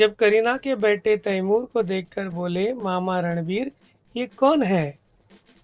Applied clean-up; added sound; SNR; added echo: neural separator model SepFormer DNS4.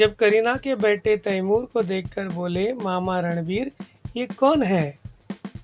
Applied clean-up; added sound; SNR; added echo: none; Bass drum / Snare drum / Drum kit; 16 dB; none.